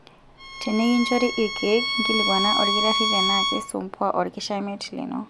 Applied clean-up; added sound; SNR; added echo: none; Bowed string instrument; 0 dB; none.